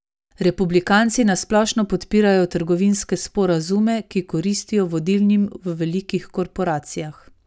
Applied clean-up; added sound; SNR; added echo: none; none; none; none.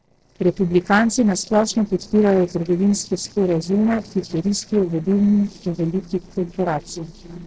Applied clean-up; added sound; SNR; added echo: neural separator model SepFormer DNS4.